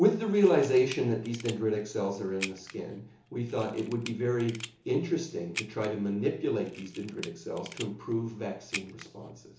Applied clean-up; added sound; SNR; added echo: none; Camera; 16 dB; reverberation time 0.8 s.